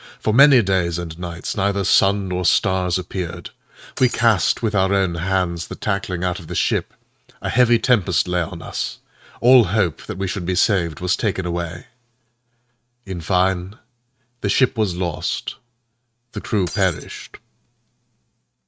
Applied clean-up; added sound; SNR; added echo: neural mask model RNNoise.